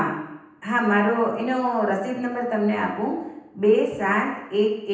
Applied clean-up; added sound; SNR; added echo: none; none; none; reverberation time 0.9 s.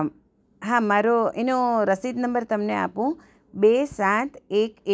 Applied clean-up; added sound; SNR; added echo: none; none; none; none.